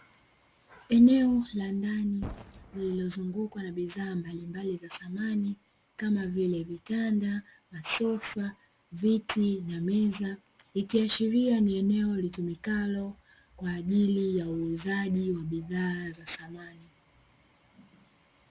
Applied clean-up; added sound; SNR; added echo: none; Boom; 19 dB; none.